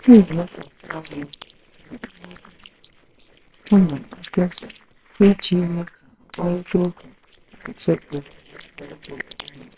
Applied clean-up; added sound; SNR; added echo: neural separator model SepFormer WHAMR!.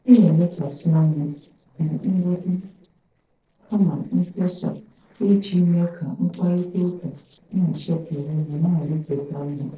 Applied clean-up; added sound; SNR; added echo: neural separator model SepFormer DNS4.